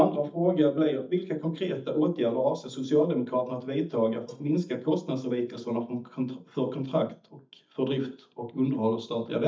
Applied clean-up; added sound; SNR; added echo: neural mask model DeepFilterNet 3.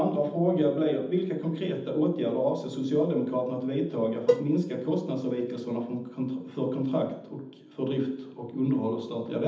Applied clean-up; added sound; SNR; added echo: none; Cowbell; 2 dB; reverberation time 0.8 s.